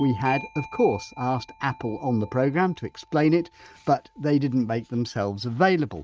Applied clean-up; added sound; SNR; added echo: neural mask model RNNoise.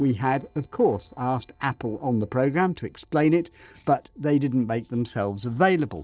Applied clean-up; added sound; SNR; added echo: neural separator model SepFormer DNS4.